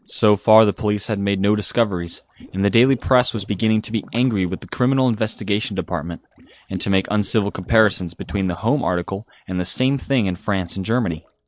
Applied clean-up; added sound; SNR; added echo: neural separator model SepFormer DNS4.